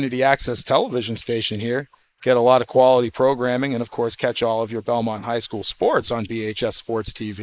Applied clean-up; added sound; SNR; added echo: neural mask model Resemble Enhance denoiser.